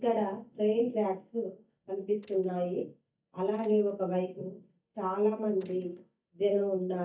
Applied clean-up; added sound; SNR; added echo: neural mask model DeepFilterNet 3.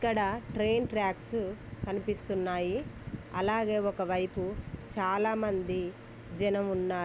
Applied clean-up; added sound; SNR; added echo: none; none; none; none.